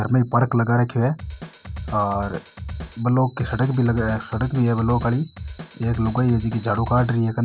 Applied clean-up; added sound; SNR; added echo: none; Drum kit; 12 dB; none.